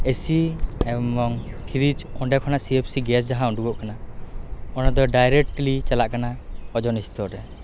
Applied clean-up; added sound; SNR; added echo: none; Bird vocalization, bird call, bird song; 4 dB; none.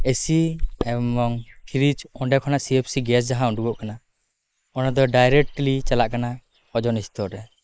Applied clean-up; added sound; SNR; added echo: neural mask model Resemble Enhance denoiser.